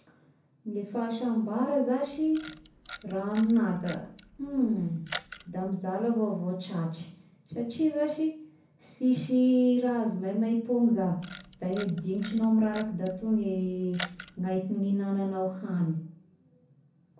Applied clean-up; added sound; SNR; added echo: none; Camera; 17 dB; reverberation time 0.5 s.